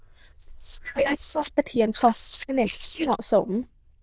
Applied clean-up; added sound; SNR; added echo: neural diffusion model UNIVERSE++.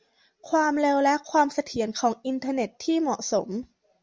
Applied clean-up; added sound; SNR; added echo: none; none; none; none.